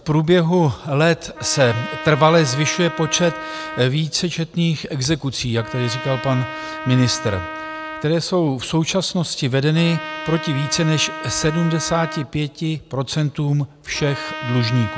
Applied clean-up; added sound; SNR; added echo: none; Trumpet; 12 dB; none.